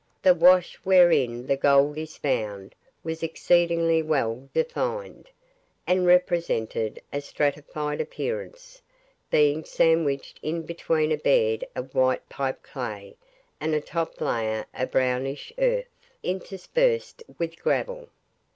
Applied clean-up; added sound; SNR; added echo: none; none; none; none.